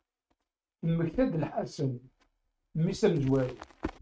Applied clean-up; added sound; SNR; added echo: neural mask model RNNoise.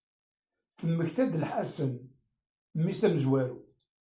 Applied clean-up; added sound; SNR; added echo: none; none; none; none.